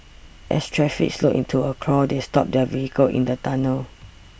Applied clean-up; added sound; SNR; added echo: none; none; none; none.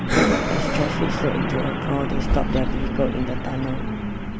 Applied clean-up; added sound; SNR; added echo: none; Breathing + Truck; -5 dB; none.